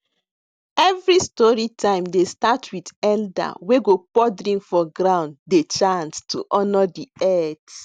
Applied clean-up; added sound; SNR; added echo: none; none; none; none.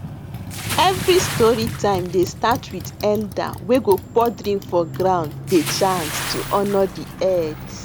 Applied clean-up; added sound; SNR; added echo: none; Bathtub (filling or washing) / Splash, splatter + Motorcycle; 9 dB; none.